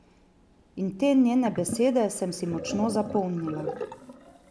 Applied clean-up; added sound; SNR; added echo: none; Sink (filling or washing); 12 dB; none.